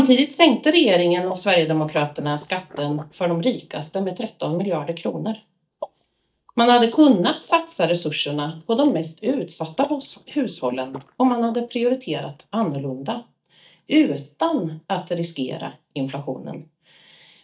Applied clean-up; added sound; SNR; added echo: neural mask model DeepFilterNet 3.